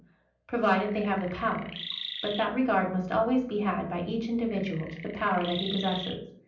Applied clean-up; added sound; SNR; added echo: none; Chirp, tweet; 11 dB; reverberation time 0.6 s.